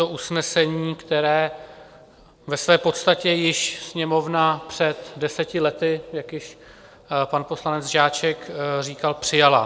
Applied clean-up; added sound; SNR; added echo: none; none; none; none.